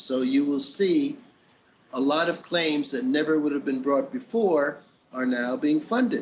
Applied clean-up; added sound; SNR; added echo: none; none; none; none.